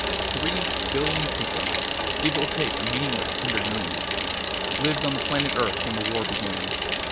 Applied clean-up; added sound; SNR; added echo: none; Bicycle; -4 dB; none.